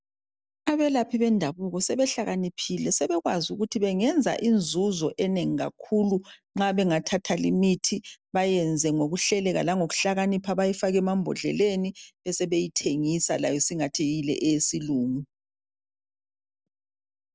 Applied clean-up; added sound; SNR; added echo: none; none; none; none.